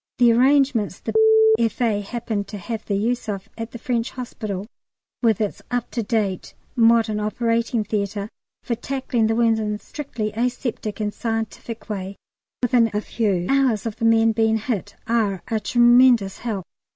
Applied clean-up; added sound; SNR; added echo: none; none; none; none.